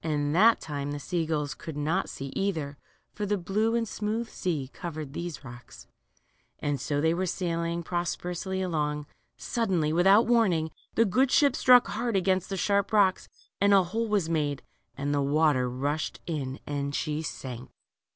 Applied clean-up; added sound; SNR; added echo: none; none; none; none.